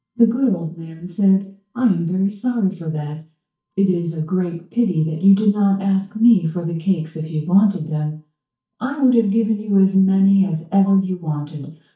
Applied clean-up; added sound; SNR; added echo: neural mask model DeepFilterNet 3.